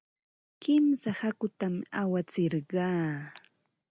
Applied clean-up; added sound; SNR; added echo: none; none; none; none.